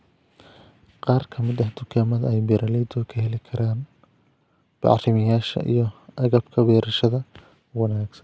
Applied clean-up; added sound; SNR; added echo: none; none; none; none.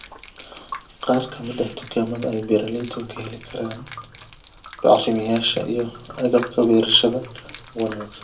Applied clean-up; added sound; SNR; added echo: none; Gurgling / Liquid; 15 dB; reverberation time 0.2 s.